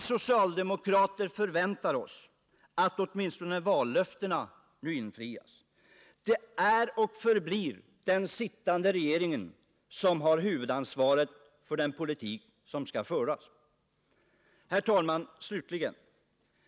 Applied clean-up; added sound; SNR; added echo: none; none; none; none.